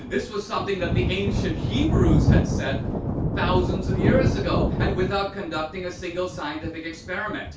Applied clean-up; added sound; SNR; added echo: none; Thunder; -3 dB; reverberation time 0.3 s.